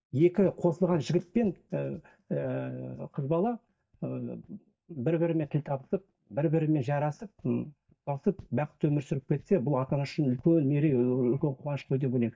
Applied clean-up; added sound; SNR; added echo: neural mask model DeepFilterNet 3.